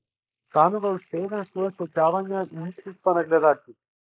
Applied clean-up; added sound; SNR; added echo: neural mask model Resemble Enhance denoiser.